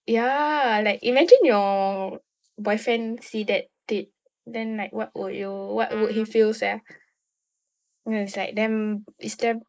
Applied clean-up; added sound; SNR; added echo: neural mask model Resemble Enhance denoiser.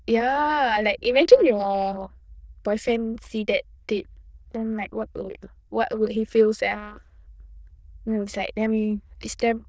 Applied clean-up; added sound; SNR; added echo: neural diffusion model UNIVERSE++.